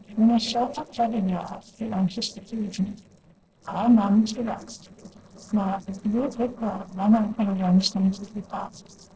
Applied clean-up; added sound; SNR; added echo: neural separator model SepFormer DNS4.